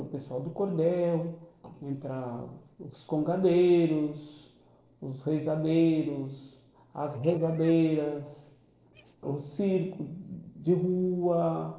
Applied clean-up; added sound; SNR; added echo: neural separator model SepFormer DNS4.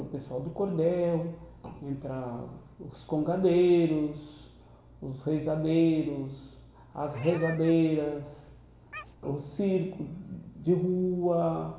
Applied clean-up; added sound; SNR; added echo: none; Meow; 18 dB; reverberation time 0.9 s.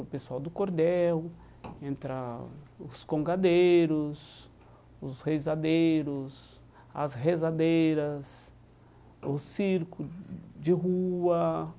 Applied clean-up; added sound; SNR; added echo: none; none; none; none.